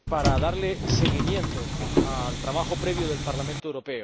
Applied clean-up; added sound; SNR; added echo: none; Subway, metro, underground; -4 dB; none.